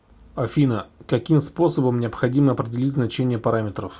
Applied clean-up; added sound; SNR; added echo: none; none; none; none.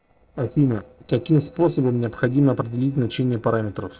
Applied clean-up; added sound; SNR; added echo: neural separator model SepFormer DNS4.